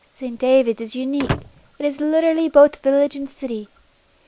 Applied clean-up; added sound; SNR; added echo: none; Slam / Wood; 11 dB; none.